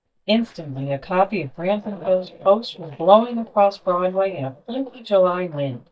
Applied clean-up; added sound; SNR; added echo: neural mask model DeepFilterNet 3.